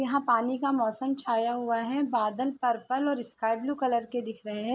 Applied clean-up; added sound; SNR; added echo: none; none; none; none.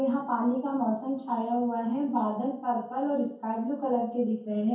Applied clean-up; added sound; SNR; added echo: none; none; none; reverberation time 0.6 s.